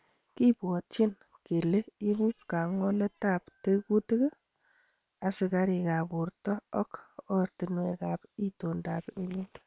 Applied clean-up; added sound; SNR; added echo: neural separator model SepFormer WHAM!.